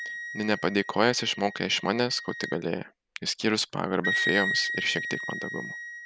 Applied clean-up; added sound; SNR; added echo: none; Wind instrument, woodwind instrument; 5 dB; none.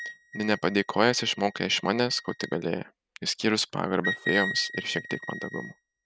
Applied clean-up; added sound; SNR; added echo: neural mask model RNNoise.